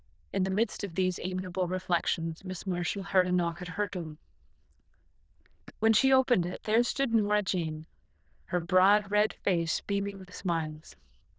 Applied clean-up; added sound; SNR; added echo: neural diffusion model UNIVERSE++.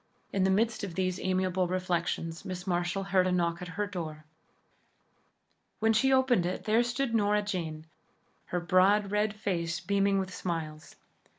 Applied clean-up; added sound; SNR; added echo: none; none; none; none.